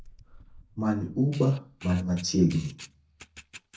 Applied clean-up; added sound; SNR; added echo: neural mask model DeepFilterNet 3.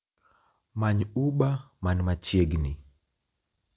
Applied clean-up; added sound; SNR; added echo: none; none; none; none.